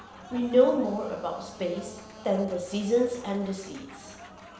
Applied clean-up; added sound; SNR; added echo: none; Telephone + Applause; 19 dB; none.